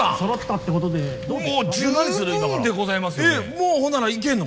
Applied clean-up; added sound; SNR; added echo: none; Mallet percussion; 12 dB; none.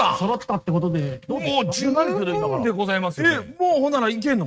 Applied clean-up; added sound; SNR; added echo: neural mask model RNNoise.